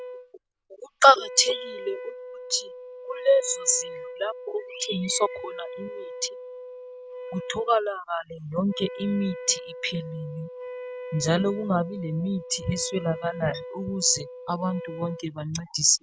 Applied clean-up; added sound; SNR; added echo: none; Wind instrument, woodwind instrument; 12 dB; none.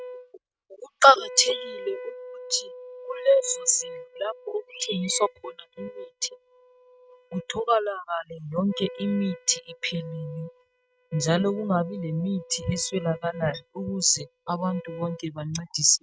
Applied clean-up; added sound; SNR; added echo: neural mask model RNNoise.